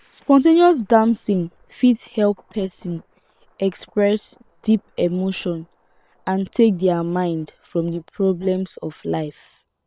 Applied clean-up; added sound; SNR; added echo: neural separator model SepFormer WHAM!.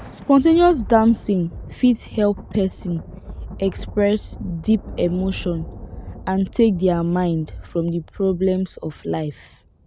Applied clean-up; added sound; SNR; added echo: none; Thunder; 15 dB; none.